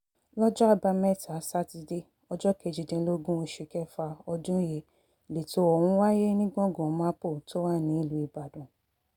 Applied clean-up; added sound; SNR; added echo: none; none; none; none.